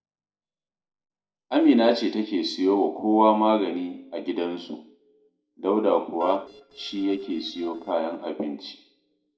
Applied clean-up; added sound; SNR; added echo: neural separator model SepFormer DNS4.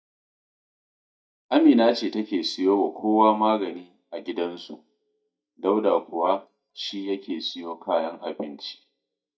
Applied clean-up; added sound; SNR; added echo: neural mask model DeepFilterNet 3.